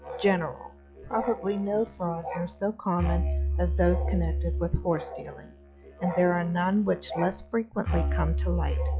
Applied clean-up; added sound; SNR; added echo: classical method log-MMSE.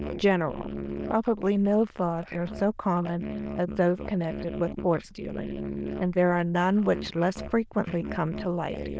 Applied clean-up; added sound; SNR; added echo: neural diffusion model UNIVERSE++.